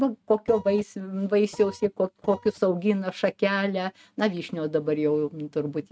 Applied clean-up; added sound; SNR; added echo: neural mask model RNNoise.